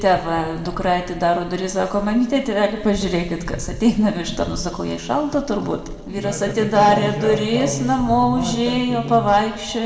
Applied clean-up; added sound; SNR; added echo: none; none; none; reverberation time 1.3 s.